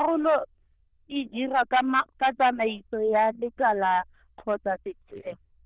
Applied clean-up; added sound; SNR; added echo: neural diffusion model UNIVERSE++.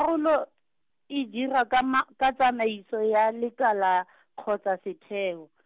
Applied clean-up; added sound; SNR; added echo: none; none; none; none.